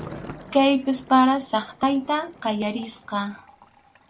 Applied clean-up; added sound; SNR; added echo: none; Thunder + Liquid; 19 dB; none.